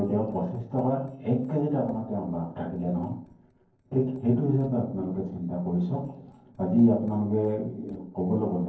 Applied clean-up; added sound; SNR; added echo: neural separator model SepFormer DNS4.